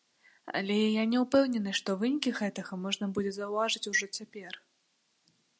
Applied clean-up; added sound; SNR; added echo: none; none; none; none.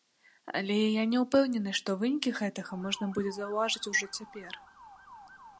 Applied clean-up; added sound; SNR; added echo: none; Motor vehicle (road) / Siren; 19 dB; none.